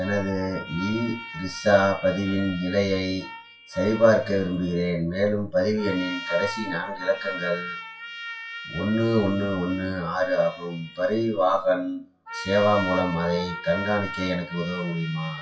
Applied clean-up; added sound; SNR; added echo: classical method WPE with log-MMSE.